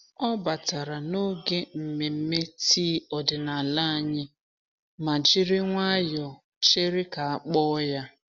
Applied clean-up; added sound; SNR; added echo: none; none; none; none.